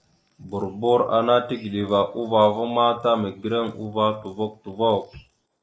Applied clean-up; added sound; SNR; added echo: neural mask model Resemble Enhance denoiser.